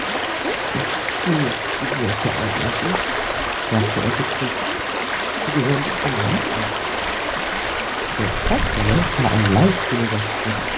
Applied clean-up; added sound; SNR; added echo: none; Stream; -1 dB; reverberation time 0.4 s.